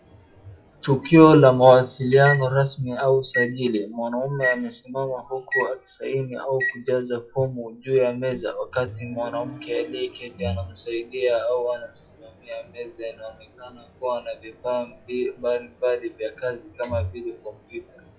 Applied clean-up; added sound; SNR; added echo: classical method WPE with log-MMSE.